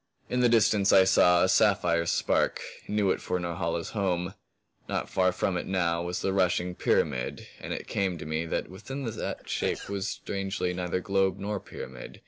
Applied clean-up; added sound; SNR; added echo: neural separator model SepFormer DNS4.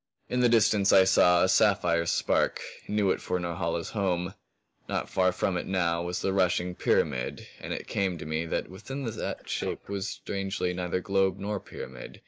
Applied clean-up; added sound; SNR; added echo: neural mask model DeepFilterNet 3.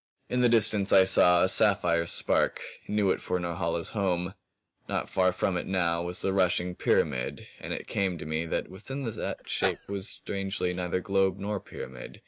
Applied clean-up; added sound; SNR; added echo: neural mask model RNNoise.